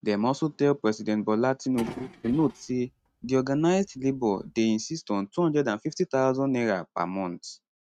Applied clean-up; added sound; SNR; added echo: neural mask model RNNoise.